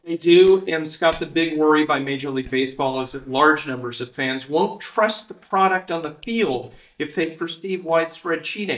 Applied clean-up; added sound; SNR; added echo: neural mask model DeepFilterNet 3.